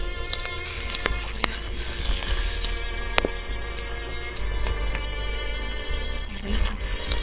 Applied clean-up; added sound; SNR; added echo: neural separator model SepFormer WHAMR!.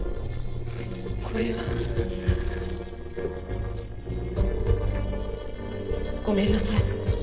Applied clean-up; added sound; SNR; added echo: neural separator model SepFormer DNS4.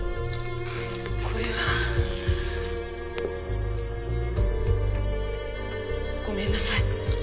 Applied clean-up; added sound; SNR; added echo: none; Tearing; 18 dB; reverberation time 2.9 s.